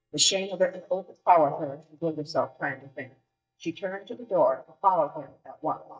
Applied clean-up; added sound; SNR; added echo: neural mask model DeepFilterNet 3.